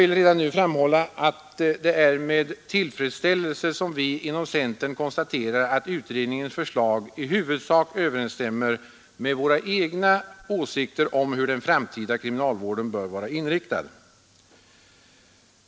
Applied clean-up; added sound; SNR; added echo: none; none; none; none.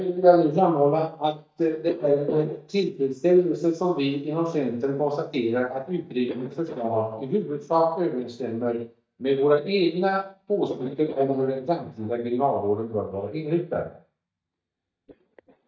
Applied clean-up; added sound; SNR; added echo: neural mask model DeepFilterNet 3.